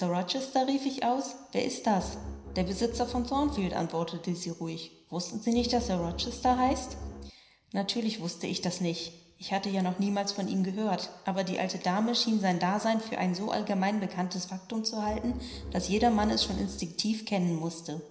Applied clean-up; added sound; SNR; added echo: none; Bowed string instrument; 10 dB; reverberation time 0.9 s.